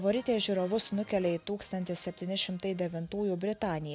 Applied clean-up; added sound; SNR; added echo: none; none; none; none.